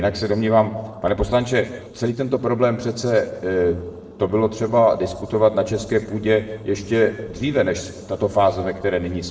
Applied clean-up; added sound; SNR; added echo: neural separator model SepFormer DNS4.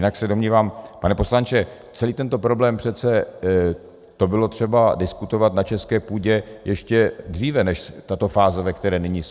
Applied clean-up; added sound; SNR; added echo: none; none; none; none.